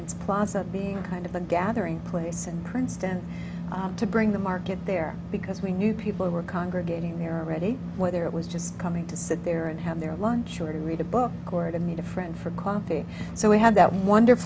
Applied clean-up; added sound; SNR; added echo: none; none; none; none.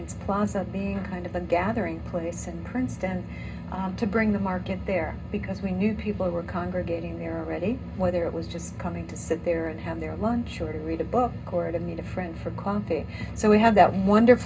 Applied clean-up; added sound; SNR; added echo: none; none; none; reverberation time 0.2 s.